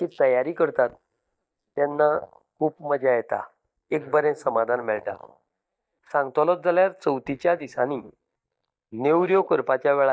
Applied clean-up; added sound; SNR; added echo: neural mask model DeepFilterNet 3.